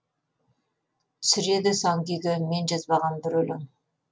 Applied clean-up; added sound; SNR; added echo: none; none; none; none.